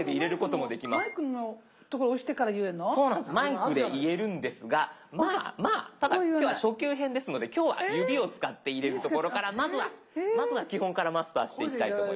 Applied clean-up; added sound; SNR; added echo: none; none; none; none.